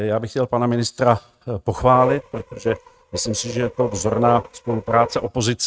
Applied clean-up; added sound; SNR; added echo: neural mask model RNNoise.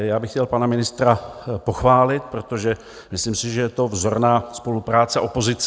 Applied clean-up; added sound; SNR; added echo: none; none; none; none.